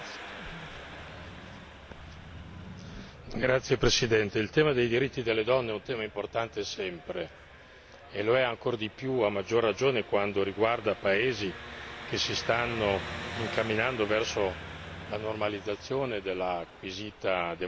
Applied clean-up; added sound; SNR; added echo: none; Engine + Motorcycle; 13 dB; none.